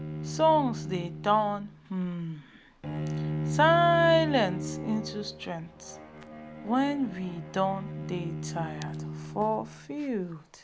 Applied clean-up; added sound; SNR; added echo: none; Bowed string instrument; 7 dB; none.